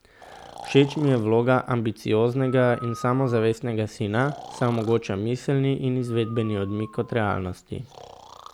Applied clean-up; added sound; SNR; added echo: none; Breathing; 20 dB; none.